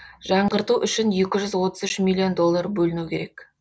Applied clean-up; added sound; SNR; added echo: none; none; none; none.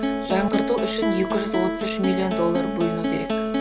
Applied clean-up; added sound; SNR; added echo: none; Acoustic guitar; -1 dB; none.